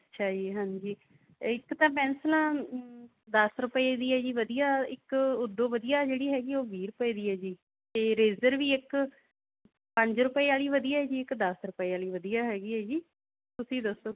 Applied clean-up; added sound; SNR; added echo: none; none; none; none.